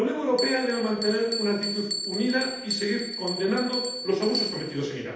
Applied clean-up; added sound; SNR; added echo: none; Bell; 7 dB; reverberation time 0.8 s.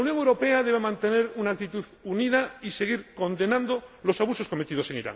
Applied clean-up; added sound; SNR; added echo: none; none; none; none.